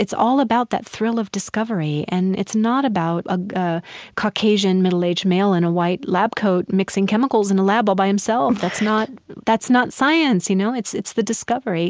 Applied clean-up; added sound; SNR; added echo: none; none; none; none.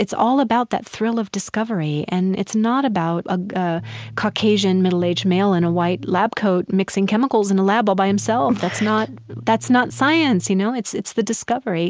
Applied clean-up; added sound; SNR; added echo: none; Bass guitar; 17 dB; none.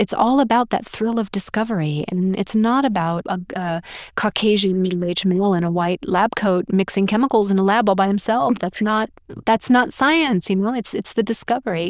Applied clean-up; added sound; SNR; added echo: neural diffusion model UNIVERSE++.